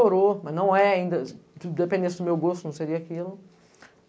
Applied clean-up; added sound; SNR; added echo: none; none; none; none.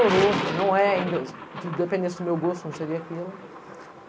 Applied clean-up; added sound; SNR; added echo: none; Thunder; 6 dB; none.